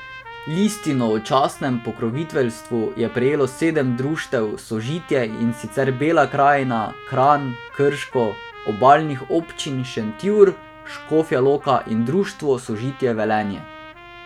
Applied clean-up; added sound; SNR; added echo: none; Trumpet; 19 dB; none.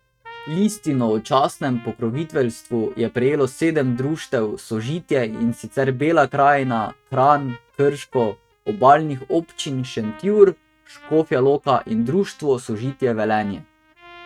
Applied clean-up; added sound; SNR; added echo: neural mask model RNNoise.